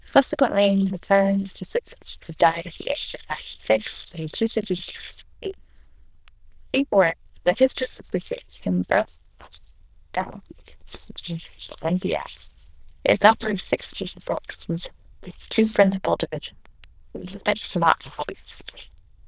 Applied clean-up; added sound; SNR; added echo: neural diffusion model UNIVERSE++.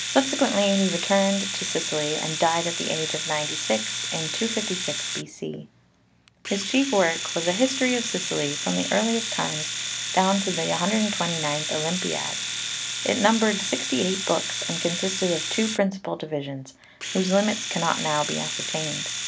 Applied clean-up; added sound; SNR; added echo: none; Domestic sounds, home sounds; 4 dB; none.